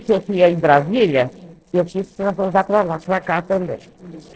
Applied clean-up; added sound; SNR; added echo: neural separator model SepFormer DNS4.